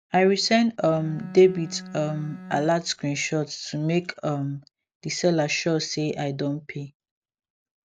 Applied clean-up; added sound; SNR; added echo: none; Bowed string instrument; 15 dB; none.